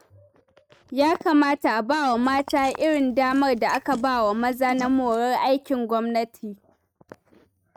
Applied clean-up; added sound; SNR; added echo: neural mask model RNNoise.